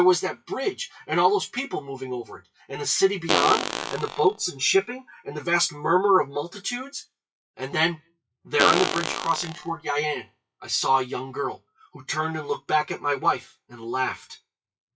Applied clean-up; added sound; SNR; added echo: classical method WPE with log-MMSE.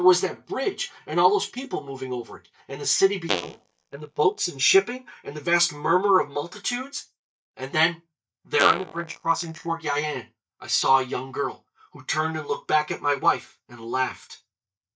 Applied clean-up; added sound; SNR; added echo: neural mask model DeepFilterNet 3.